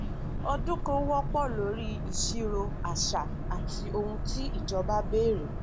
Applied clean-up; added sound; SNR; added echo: none; Boat, Water vehicle; 0 dB; none.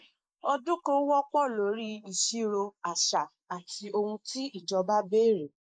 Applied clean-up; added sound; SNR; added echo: neural mask model Resemble Enhance denoiser.